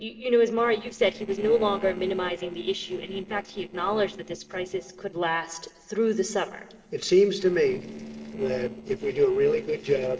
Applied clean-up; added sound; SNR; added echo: neural separator model SepFormer DNS4.